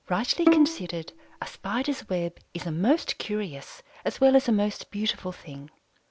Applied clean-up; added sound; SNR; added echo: none; Bowed string instrument; 2 dB; none.